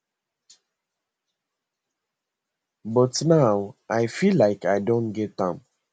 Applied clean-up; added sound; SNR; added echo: none; none; none; none.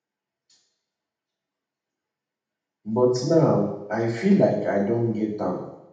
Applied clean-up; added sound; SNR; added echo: none; none; none; reverberation time 0.8 s.